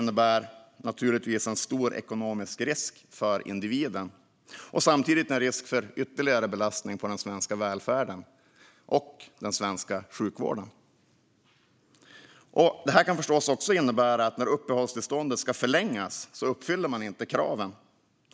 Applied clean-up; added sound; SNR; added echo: none; none; none; none.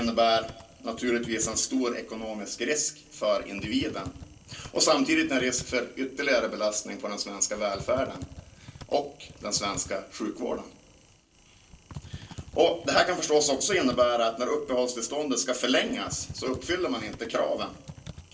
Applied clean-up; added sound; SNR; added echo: none; Typing; 18 dB; reverberation time 0.3 s.